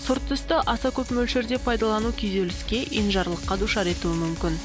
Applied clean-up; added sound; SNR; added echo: none; Bowed string instrument; 18 dB; none.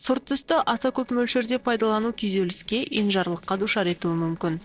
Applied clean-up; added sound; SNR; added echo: neural separator model SepFormer DNS4.